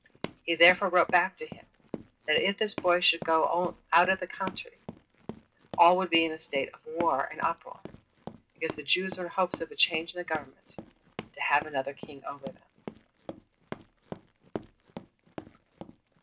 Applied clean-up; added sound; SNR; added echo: none; Run; 14 dB; reverberation time 0.2 s.